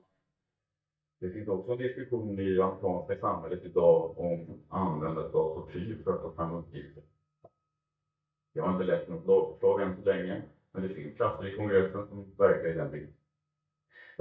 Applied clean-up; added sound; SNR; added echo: neural mask model DeepFilterNet 3.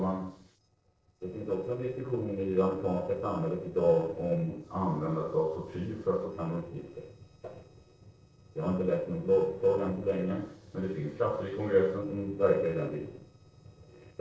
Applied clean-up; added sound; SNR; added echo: neural separator model SepFormer DNS4.